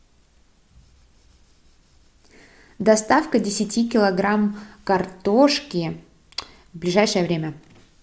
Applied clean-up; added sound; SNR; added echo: none; none; none; none.